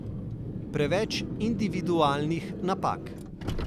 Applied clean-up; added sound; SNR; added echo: none; Car; 4 dB; none.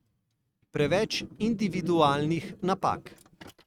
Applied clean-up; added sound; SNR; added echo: neural mask model RNNoise.